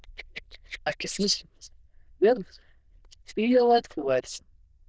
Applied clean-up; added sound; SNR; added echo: neural diffusion model UNIVERSE++.